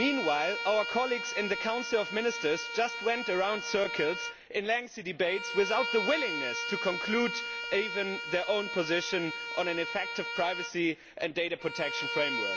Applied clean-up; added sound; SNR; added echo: none; Bowed string instrument; 5 dB; none.